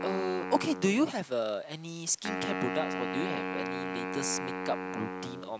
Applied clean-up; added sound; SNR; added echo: none; Wind instrument, woodwind instrument; 3 dB; none.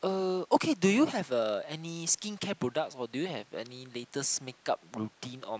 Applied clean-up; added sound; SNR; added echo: none; none; none; none.